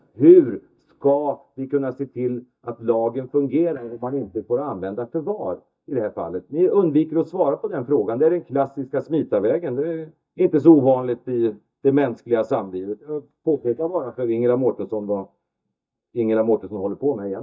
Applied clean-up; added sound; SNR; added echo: neural mask model DeepFilterNet 3.